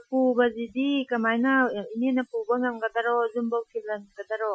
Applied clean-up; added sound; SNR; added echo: classical method Wiener filter.